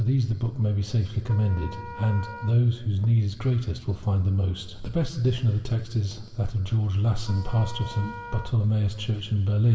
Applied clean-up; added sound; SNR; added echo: none; Wind instrument, woodwind instrument; 16 dB; reverberation time 1.7 s.